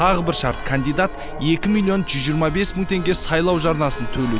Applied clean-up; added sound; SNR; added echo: none; Church bell; 8 dB; none.